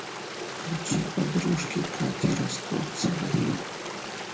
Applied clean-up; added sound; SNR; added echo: none; Stream; 6 dB; reverberation time 0.3 s.